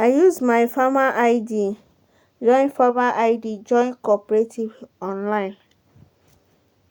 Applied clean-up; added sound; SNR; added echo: none; none; none; none.